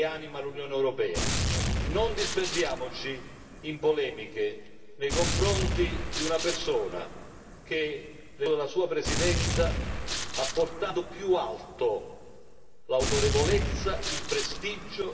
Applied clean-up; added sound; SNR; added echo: none; Gunshot, gunfire; 2 dB; reverberation time 1.9 s.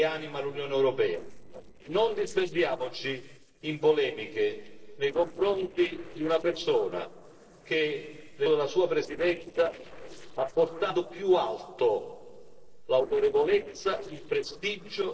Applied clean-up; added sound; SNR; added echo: neural separator model SepFormer DNS4.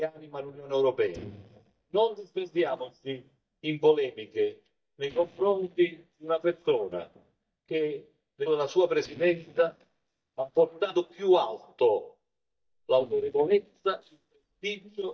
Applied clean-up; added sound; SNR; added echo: neural mask model DeepFilterNet 3.